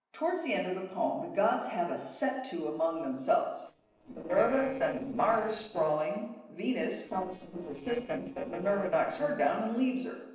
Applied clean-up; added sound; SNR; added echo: neural separator model SepFormer DNS4.